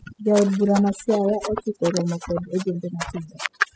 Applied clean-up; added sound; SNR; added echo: classical method spectral subtraction.